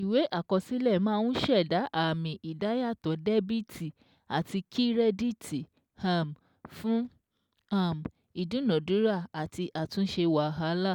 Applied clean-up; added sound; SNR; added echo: none; none; none; none.